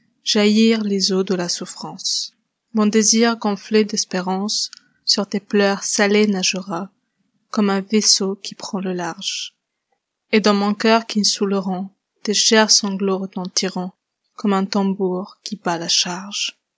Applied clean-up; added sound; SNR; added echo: none; none; none; none.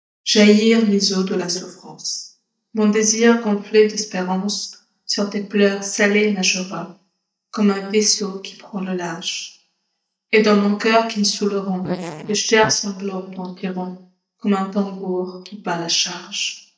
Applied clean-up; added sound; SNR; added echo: neural mask model DeepFilterNet 3.